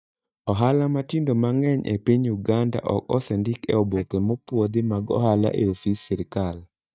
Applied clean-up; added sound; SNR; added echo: neural mask model DeepFilterNet 3.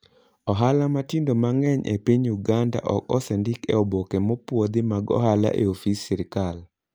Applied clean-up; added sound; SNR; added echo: none; none; none; none.